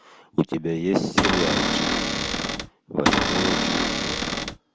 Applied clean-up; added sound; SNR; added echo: none; Cupboard open or close / Door; -5 dB; none.